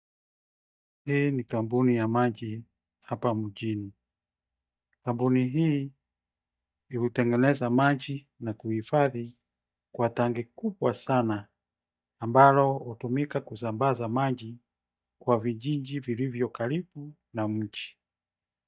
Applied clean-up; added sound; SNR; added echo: neural mask model DeepFilterNet 3.